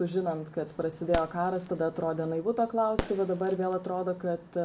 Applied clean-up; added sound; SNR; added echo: none; Fireworks; 11 dB; none.